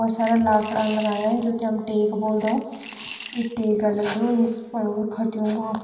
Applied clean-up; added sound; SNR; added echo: none; Coin (dropping) / Glass; 12 dB; reverberation time 2.1 s.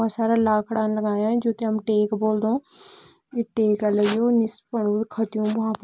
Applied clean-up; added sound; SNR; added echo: none; none; none; none.